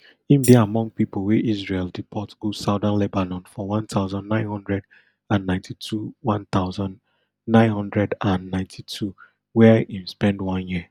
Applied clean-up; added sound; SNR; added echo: none; Tambourine; 15 dB; none.